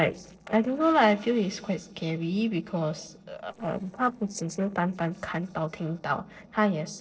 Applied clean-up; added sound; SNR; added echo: neural separator model SepFormer DNS4.